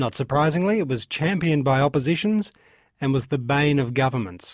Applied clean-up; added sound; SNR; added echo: none; none; none; none.